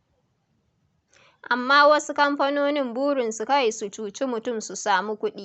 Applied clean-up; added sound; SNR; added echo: none; none; none; none.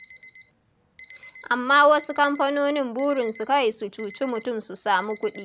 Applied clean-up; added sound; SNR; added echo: none; Alarm; 16 dB; none.